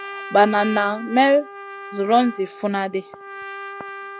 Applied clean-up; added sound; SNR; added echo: none; Trumpet; 13 dB; none.